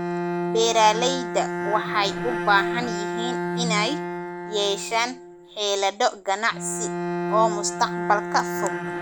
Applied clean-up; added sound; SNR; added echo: none; Bowed string instrument; 4 dB; none.